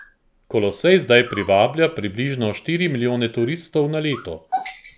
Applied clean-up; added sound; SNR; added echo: none; Dog; 16 dB; none.